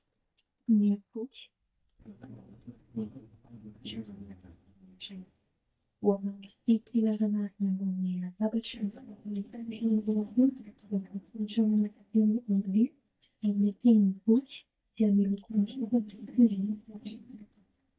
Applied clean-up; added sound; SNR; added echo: neural mask model DeepFilterNet 3.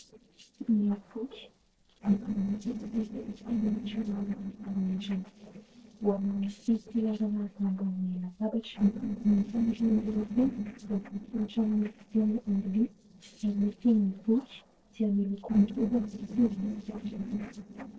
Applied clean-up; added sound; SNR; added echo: neural separator model SepFormer DNS4.